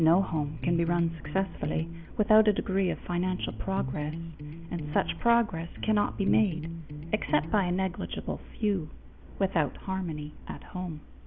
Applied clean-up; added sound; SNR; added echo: none; Electric guitar; 9 dB; none.